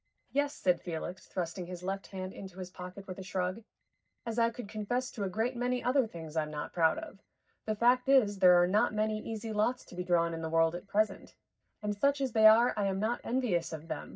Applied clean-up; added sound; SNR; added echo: neural mask model DeepFilterNet 3.